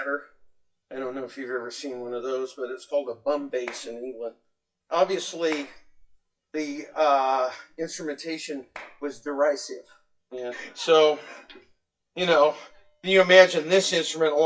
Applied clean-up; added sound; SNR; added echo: classical method WPE with log-MMSE.